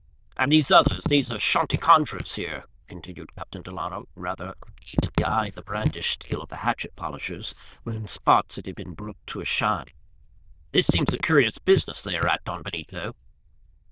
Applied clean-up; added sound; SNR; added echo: neural diffusion model UNIVERSE++.